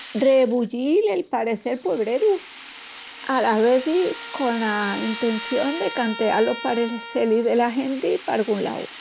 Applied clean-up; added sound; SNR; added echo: none; Rattle (instrument) + Trumpet; 15 dB; none.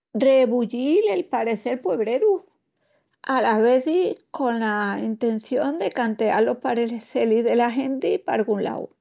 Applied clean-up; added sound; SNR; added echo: none; none; none; none.